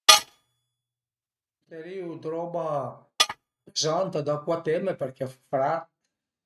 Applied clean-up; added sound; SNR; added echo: neural mask model RNNoise.